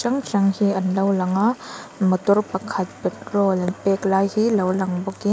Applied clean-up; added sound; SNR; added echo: none; none; none; none.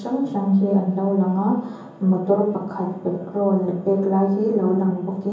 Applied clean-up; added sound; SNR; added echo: none; none; none; reverberation time 0.7 s.